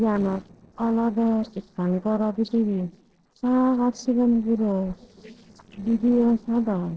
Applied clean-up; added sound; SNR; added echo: neural separator model SepFormer DNS4.